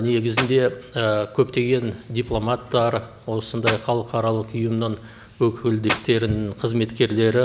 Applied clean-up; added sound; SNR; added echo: none; Clapping; 4 dB; none.